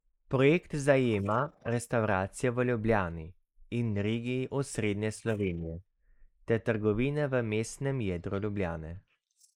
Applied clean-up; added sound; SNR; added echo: neural mask model Resemble Enhance denoiser.